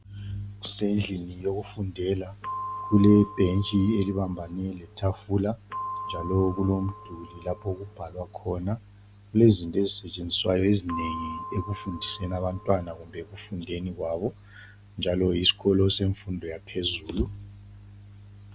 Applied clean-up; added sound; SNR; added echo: none; Percussion; 12 dB; none.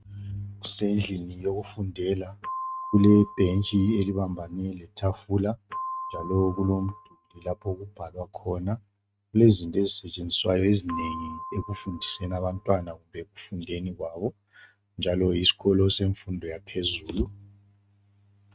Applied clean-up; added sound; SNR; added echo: neural mask model RNNoise.